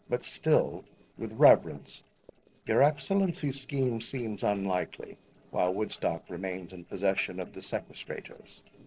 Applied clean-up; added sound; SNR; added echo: neural separator model SepFormer DNS4.